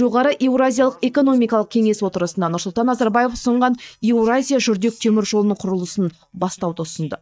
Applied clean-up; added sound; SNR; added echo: neural mask model DeepFilterNet 3.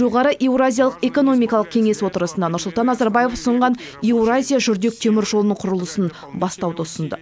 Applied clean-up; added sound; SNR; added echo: none; none; none; none.